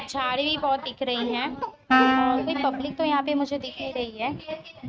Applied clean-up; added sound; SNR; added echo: neural mask model RNNoise.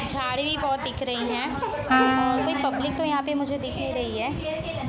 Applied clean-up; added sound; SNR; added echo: none; Wind instrument, woodwind instrument; 1 dB; none.